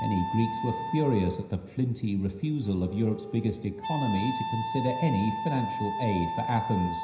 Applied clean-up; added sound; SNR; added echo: none; Wind instrument, woodwind instrument; 6 dB; reverberation time 0.9 s.